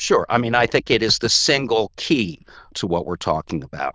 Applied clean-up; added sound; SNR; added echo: neural diffusion model UNIVERSE++.